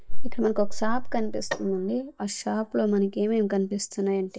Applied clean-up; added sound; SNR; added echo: neural mask model DeepFilterNet 3.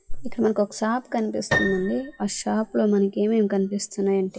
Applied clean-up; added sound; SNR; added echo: classical method WPE with log-MMSE.